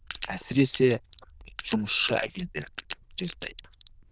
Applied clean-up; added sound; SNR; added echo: neural diffusion model UNIVERSE++.